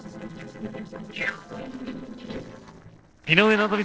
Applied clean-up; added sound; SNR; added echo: neural separator model SepFormer DNS4.